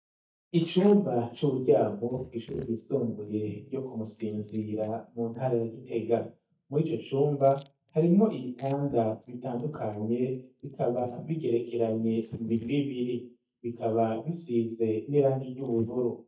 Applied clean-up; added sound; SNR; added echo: neural mask model DeepFilterNet 3.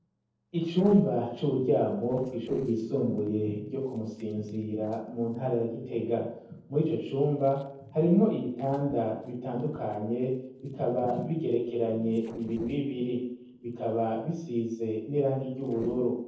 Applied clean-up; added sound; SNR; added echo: neural separator model SepFormer DNS4.